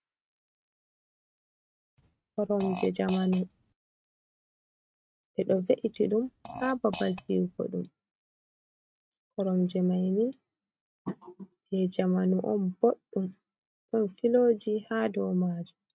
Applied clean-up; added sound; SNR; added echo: neural mask model RNNoise.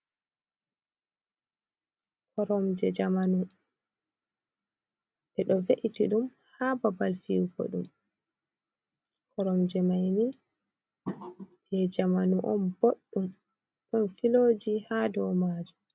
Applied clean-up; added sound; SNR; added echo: none; none; none; none.